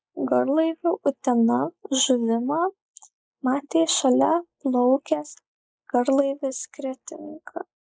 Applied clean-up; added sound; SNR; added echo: neural mask model Resemble Enhance denoiser.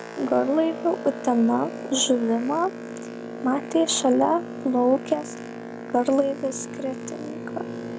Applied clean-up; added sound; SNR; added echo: none; Boat, Water vehicle; 10 dB; none.